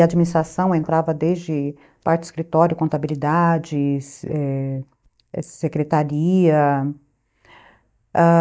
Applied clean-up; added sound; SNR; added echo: neural mask model DeepFilterNet 3.